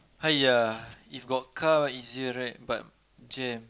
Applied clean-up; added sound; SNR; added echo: none; none; none; none.